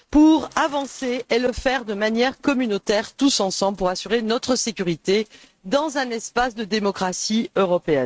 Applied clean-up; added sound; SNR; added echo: neural mask model RNNoise.